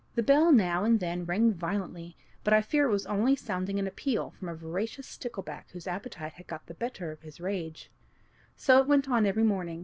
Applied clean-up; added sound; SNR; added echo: none; none; none; none.